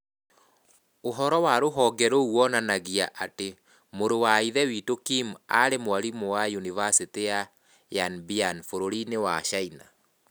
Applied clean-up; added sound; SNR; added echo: none; none; none; none.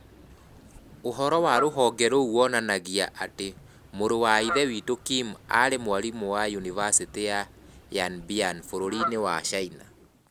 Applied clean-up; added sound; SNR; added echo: none; Fowl; 13 dB; none.